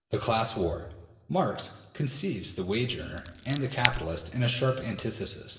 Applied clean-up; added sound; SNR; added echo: none; Scissors; 4 dB; reverberation time 1.1 s.